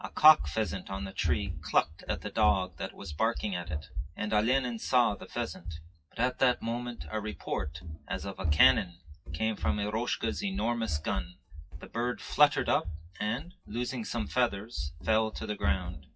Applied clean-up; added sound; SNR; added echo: classical method WPE with log-MMSE.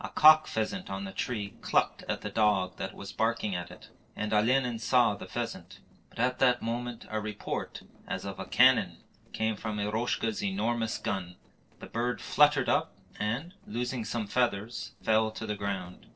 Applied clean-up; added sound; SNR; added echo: neural separator model SepFormer DNS4.